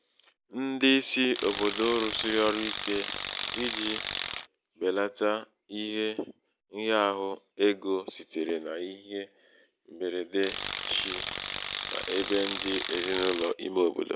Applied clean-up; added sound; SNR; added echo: none; Tools; 1 dB; none.